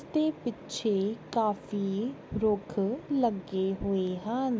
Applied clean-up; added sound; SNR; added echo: none; none; none; none.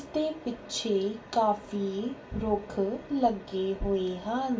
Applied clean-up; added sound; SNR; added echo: none; none; none; reverberation time 0.2 s.